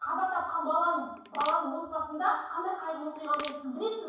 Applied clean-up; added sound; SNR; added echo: none; Crushing; 10 dB; reverberation time 0.7 s.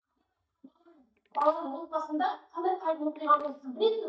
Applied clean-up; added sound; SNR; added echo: neural mask model DeepFilterNet 3.